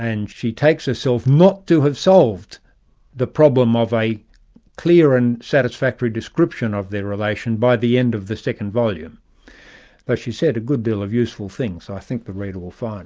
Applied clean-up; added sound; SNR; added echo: none; none; none; none.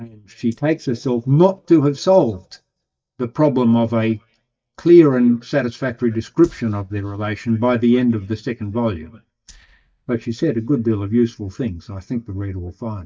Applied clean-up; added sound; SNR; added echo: neural mask model DeepFilterNet 3.